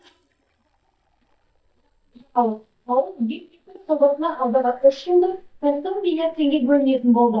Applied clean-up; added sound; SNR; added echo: neural mask model DeepFilterNet 3.